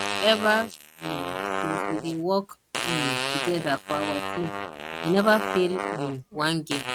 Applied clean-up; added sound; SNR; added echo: neural mask model RNNoise.